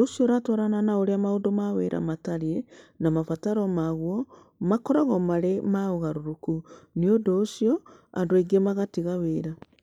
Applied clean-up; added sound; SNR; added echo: none; none; none; none.